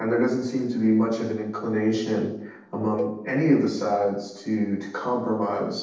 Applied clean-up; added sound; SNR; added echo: neural separator model SepFormer DNS4.